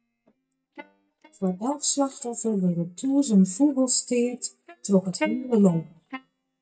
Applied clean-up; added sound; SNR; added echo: neural mask model DeepFilterNet 3.